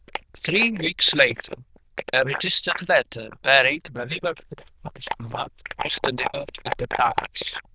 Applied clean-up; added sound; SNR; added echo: neural diffusion model UNIVERSE++.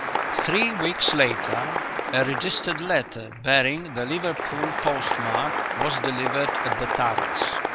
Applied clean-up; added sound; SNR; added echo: none; Applause; 1 dB; none.